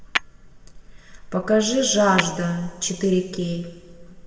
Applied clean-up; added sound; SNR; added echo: none; Tap / Hammer; 10 dB; reverberation time 1.5 s.